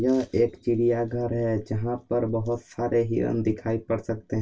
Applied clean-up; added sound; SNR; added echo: none; none; none; reverberation time 0.1 s.